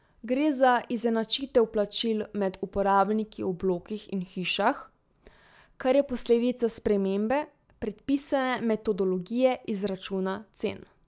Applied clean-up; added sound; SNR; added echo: none; none; none; none.